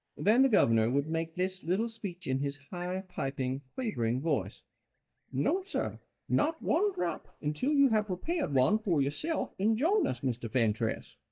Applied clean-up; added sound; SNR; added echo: neural mask model DeepFilterNet 3.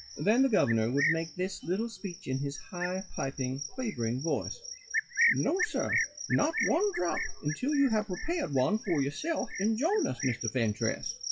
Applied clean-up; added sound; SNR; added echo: classical method WPE with log-MMSE.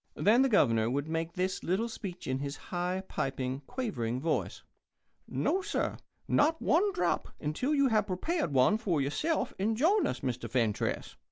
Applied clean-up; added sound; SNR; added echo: none; none; none; none.